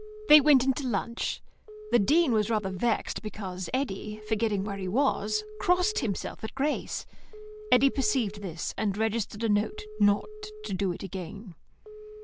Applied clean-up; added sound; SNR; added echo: none; Telephone; 17 dB; none.